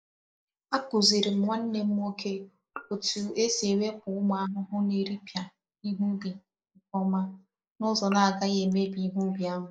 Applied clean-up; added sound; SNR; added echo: neural mask model Resemble Enhance denoiser.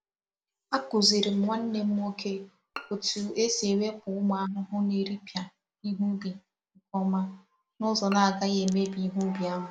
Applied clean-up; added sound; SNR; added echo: none; Bowed string instrument; 19 dB; none.